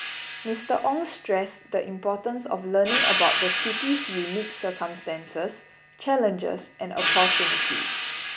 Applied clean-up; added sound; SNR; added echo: none; Cymbal; -1 dB; none.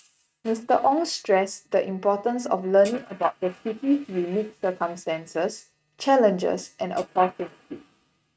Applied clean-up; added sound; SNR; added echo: neural mask model RNNoise.